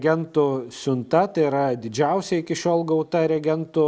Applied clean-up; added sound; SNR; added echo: none; none; none; none.